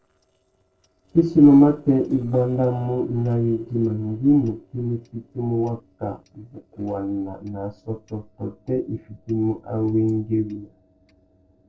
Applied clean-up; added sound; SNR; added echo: neural separator model SepFormer DNS4.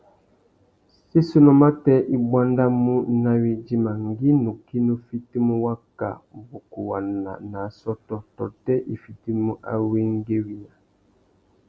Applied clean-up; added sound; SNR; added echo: none; none; none; none.